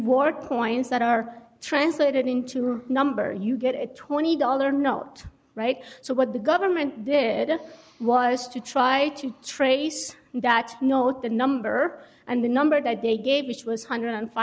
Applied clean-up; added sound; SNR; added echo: none; none; none; none.